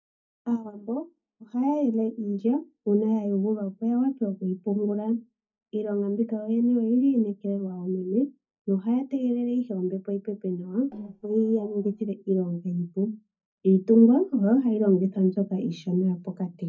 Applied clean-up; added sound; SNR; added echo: neural mask model DeepFilterNet 3.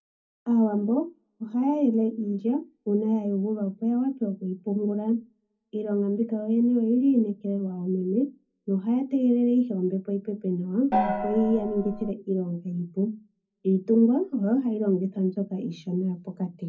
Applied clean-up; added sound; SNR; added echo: none; Gong; 3 dB; reverberation time 0.4 s.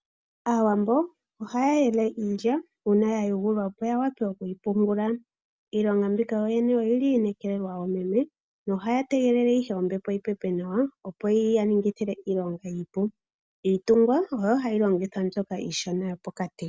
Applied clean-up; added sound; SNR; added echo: none; none; none; none.